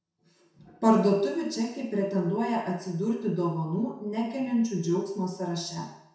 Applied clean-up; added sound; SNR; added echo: none; none; none; reverberation time 0.7 s.